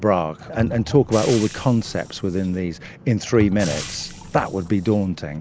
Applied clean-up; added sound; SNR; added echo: none; Liquid + Frying (food); 14 dB; none.